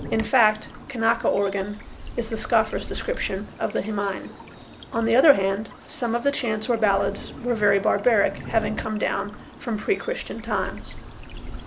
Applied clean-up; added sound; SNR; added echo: none; Stream / Bird vocalization, bird call, bird song; 13 dB; none.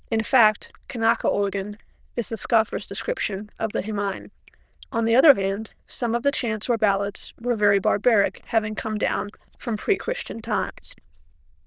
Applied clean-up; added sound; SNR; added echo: neural diffusion model UNIVERSE++.